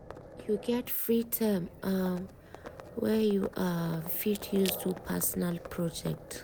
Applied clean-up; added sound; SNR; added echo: none; Livestock, farm animals, working animals + Crack / Crushing; 14 dB; none.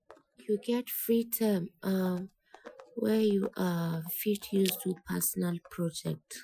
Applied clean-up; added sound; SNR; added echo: classical method Wiener filter.